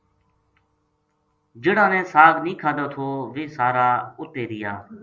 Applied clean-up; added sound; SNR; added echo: none; none; none; none.